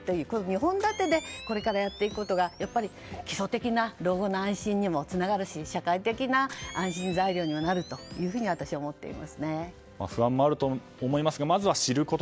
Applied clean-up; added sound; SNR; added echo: none; Camera; 19 dB; none.